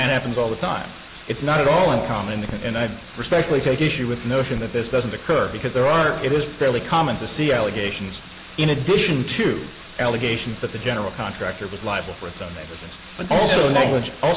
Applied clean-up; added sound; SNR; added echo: none; Bathtub (filling or washing); 18 dB; none.